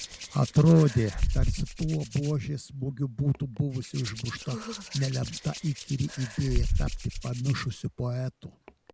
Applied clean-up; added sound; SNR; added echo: none; Hands; 5 dB; none.